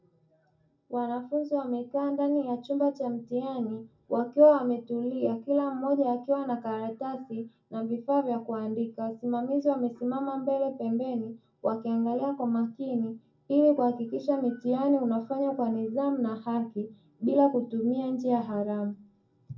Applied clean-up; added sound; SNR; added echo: none; none; none; reverberation time 0.4 s.